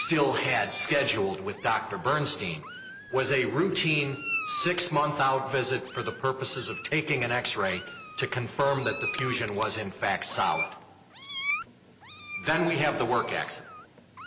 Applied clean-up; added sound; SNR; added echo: none; Meow; 10 dB; none.